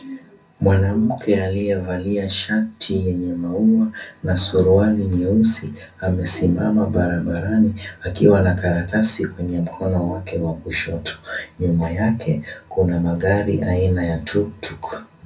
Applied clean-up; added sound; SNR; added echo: none; none; none; reverberation time 0.3 s.